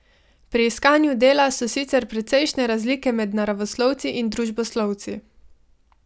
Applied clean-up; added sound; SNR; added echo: none; none; none; none.